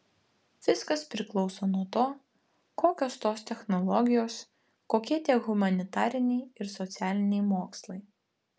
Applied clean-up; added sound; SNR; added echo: none; none; none; none.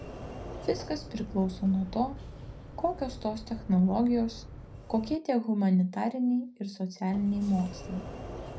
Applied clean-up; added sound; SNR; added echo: none; Sliding door; 13 dB; reverberation time 0.5 s.